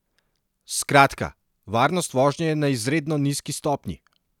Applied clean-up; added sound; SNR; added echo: none; none; none; none.